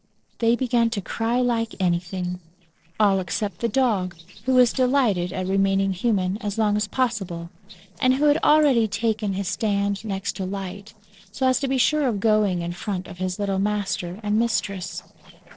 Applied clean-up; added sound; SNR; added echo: neural separator model SepFormer DNS4.